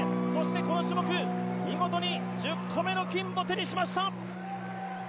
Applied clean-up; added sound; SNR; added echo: none; Harp; 0 dB; none.